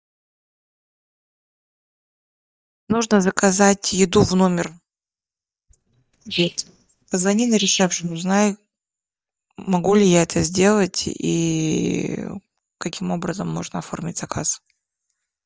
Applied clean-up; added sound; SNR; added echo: neural mask model DeepFilterNet 3.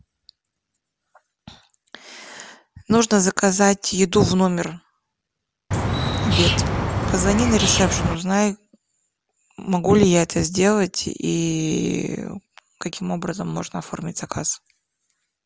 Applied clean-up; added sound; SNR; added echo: none; Bird; -1 dB; none.